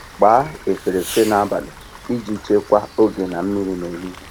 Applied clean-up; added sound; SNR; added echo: none; Fireworks + Rain; 17 dB; none.